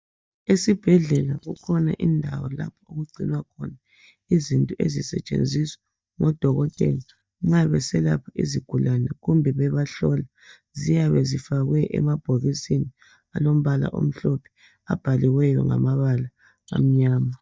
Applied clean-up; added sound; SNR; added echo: neural mask model DeepFilterNet 3.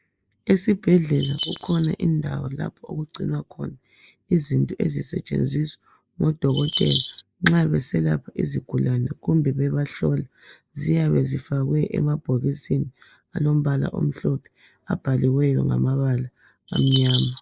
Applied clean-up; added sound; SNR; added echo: neural mask model Resemble Enhance denoiser.